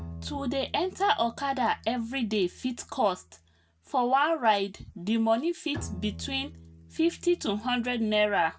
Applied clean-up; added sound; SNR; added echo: none; Bowed string instrument; 17 dB; none.